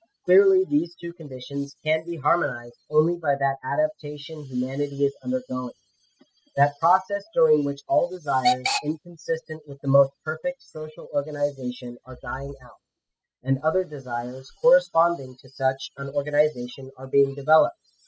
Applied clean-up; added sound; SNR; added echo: classical method spectral subtraction.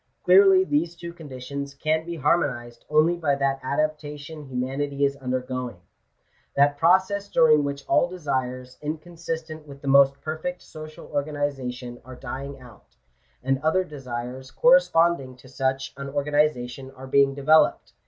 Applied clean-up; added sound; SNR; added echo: none; none; none; none.